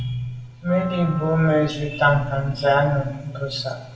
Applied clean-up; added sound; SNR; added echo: none; Wind instrument, woodwind instrument; 16 dB; reverberation time 0.8 s.